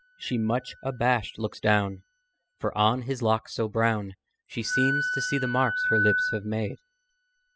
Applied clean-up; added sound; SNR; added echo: classical method spectral subtraction.